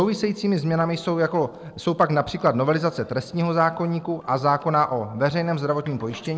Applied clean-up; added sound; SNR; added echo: neural separator model SepFormer DNS4.